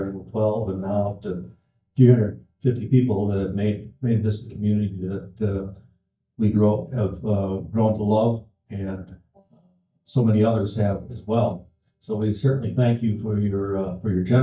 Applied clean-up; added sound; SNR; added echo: neural mask model DeepFilterNet 3.